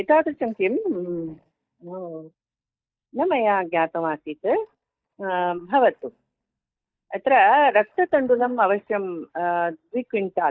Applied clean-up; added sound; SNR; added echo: neural mask model DeepFilterNet 3.